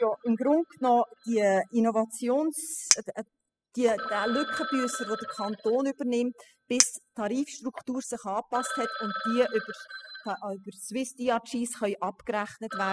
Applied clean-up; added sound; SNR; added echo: classical method spectral subtraction.